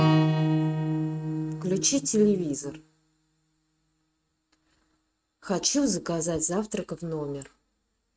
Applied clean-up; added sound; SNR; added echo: neural mask model RNNoise.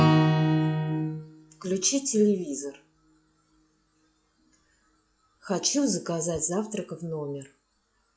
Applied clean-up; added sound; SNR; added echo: classical method log-MMSE.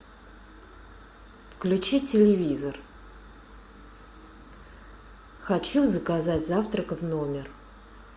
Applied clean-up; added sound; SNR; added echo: none; none; none; none.